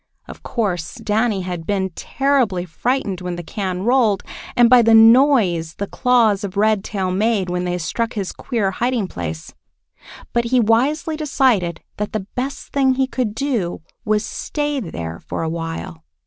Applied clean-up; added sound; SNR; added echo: none; none; none; none.